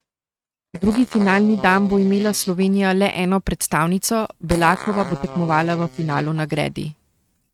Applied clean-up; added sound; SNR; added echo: neural mask model RNNoise.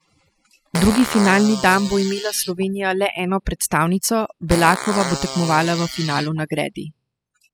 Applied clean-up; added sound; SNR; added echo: classical method spectral subtraction.